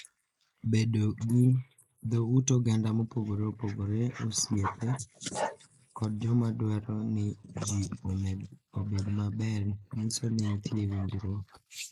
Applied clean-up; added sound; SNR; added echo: neural mask model Resemble Enhance denoiser.